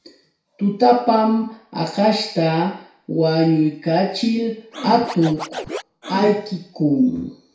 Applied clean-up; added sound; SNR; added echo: none; Scratching (performance technique); 11 dB; reverberation time 0.6 s.